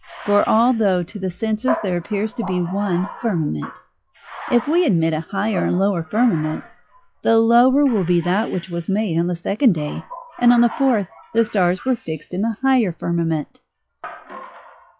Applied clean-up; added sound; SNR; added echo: classical method log-MMSE.